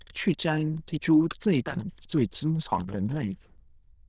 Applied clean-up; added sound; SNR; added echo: neural diffusion model UNIVERSE++.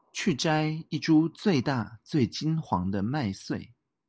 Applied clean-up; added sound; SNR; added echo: none; none; none; none.